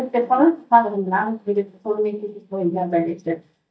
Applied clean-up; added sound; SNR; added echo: neural mask model DeepFilterNet 3.